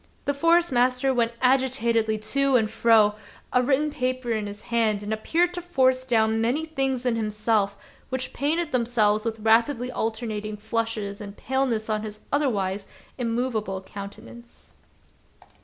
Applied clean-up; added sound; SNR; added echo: none; none; none; none.